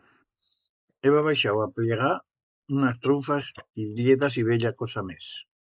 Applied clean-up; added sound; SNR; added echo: neural mask model Resemble Enhance denoiser.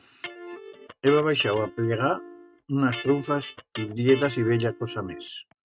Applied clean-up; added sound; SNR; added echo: neural mask model RNNoise.